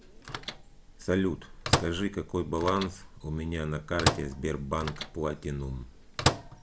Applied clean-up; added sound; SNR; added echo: none; Microwave oven; 1 dB; none.